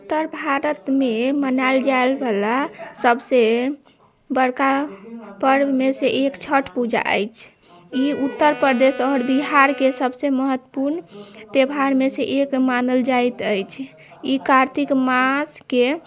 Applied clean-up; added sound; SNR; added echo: none; Wind instrument, woodwind instrument; 15 dB; none.